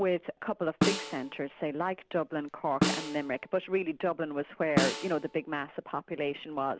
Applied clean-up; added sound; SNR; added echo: none; Snare drum; 2 dB; none.